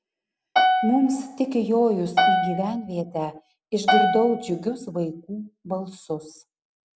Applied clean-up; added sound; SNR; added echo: none; Piano; -1 dB; none.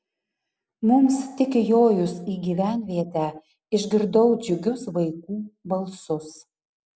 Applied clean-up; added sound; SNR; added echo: none; none; none; none.